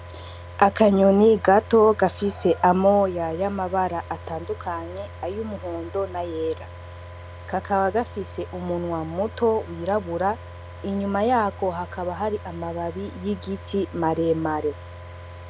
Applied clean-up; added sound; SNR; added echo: none; Car; 15 dB; none.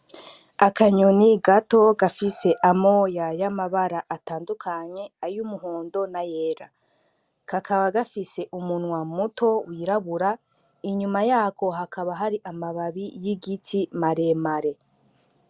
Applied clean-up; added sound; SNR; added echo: none; none; none; none.